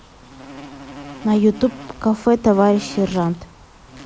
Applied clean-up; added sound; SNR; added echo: none; Insect; 17 dB; none.